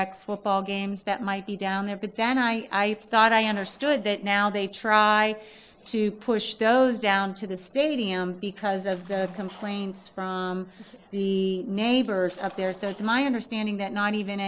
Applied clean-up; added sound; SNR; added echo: neural separator model SepFormer DNS4.